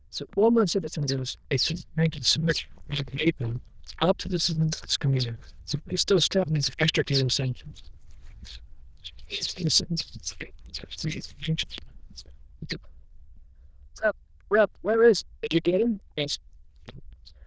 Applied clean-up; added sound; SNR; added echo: neural diffusion model UNIVERSE++.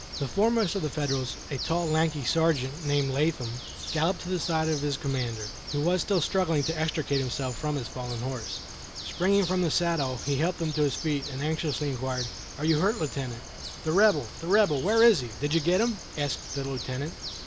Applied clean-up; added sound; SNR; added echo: none; Bird; 10 dB; none.